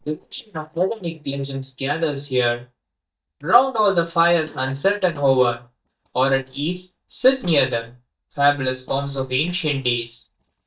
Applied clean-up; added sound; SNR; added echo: neural mask model DeepFilterNet 3.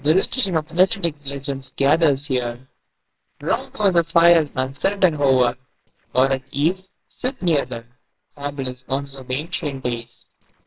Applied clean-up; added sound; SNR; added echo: neural separator model SepFormer WHAMR!.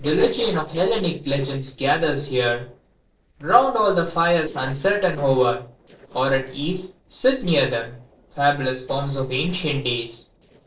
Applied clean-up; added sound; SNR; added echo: neural separator model SepFormer DNS4.